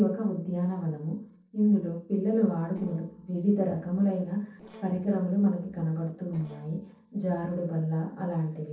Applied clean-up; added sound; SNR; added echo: neural separator model SepFormer DNS4.